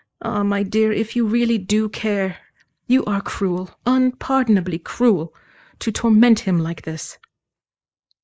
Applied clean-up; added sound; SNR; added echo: neural mask model Resemble Enhance denoiser.